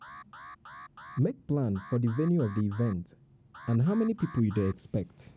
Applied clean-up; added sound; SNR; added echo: none; Alarm; 19 dB; none.